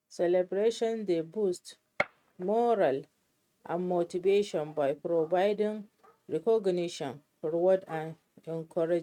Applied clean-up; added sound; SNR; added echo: neural mask model RNNoise.